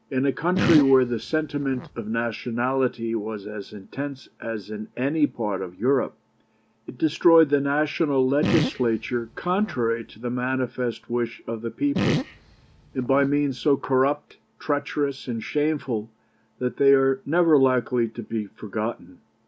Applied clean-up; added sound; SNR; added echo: none; Fart; 5 dB; none.